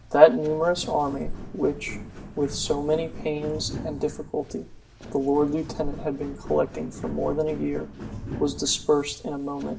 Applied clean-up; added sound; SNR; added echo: none; Walk, footsteps; 11 dB; reverberation time 0.4 s.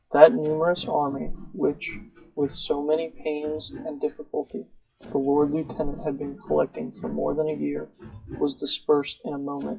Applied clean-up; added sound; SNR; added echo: classical method WPE with log-MMSE.